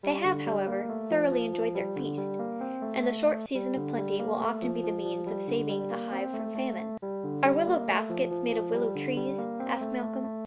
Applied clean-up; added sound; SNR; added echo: none; Piano; 2 dB; none.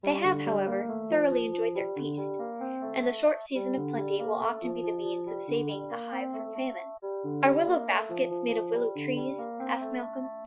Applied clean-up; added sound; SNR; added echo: classical method Wiener filter.